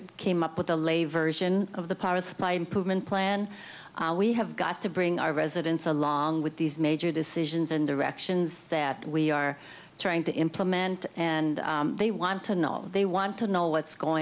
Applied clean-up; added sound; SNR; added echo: none; none; none; none.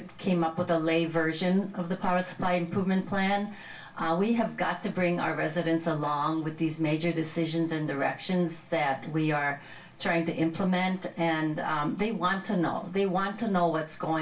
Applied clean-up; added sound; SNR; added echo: none; none; none; reverberation time 0.2 s.